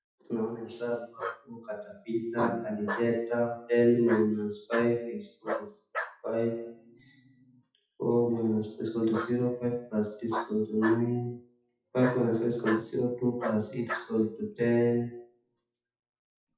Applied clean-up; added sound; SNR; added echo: classical method WPE with log-MMSE.